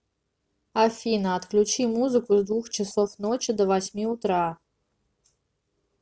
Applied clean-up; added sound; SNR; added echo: none; none; none; none.